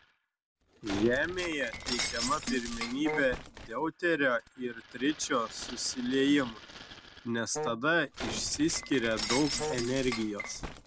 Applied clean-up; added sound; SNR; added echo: none; Wind instrument, woodwind instrument + Shatter; 7 dB; none.